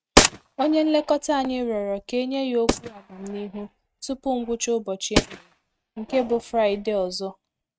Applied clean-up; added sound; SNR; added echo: neural mask model RNNoise.